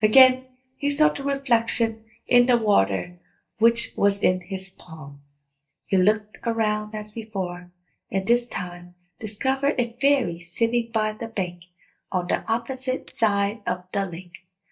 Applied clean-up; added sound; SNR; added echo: neural mask model DeepFilterNet 3.